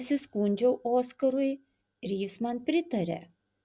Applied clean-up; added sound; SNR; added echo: none; none; none; none.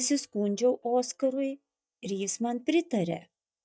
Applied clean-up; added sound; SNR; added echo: neural mask model DeepFilterNet 3.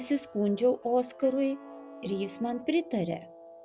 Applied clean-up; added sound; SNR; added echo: none; Guitar + Wind instrument, woodwind instrument; 18 dB; none.